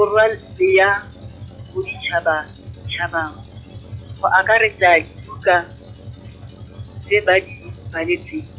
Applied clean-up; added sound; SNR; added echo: classical method log-MMSE.